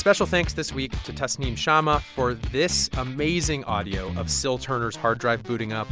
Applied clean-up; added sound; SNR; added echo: none; none; none; none.